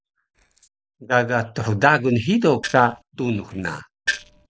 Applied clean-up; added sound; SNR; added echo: neural separator model SepFormer DNS4.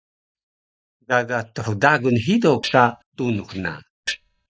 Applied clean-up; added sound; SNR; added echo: neural mask model DeepFilterNet 3.